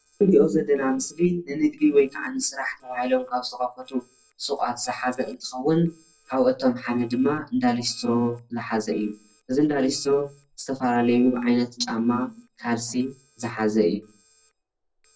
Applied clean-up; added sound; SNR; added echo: neural separator model SepFormer DNS4.